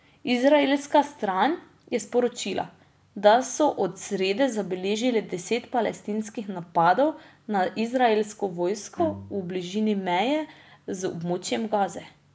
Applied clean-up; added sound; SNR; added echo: none; Bowed string instrument; 17 dB; none.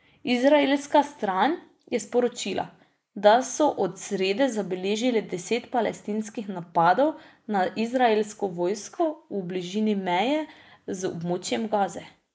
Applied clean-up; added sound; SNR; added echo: neural mask model Resemble Enhance denoiser.